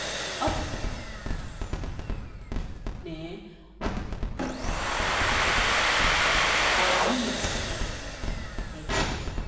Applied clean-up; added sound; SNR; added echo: none; Domestic sounds, home sounds; -2 dB; reverberation time 1.1 s.